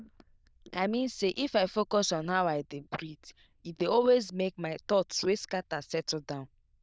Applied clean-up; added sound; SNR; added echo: neural diffusion model UNIVERSE++.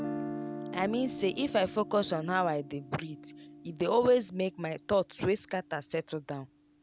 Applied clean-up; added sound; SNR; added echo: none; Guitar; 12 dB; none.